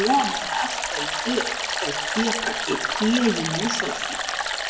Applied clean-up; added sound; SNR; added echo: none; Stream; 1 dB; reverberation time 0.8 s.